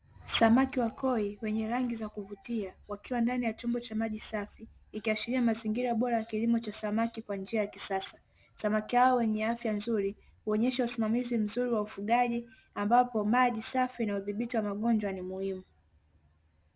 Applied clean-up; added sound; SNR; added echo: none; none; none; none.